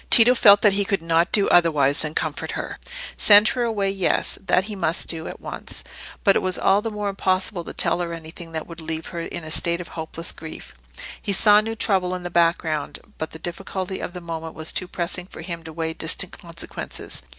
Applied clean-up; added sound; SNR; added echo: none; none; none; none.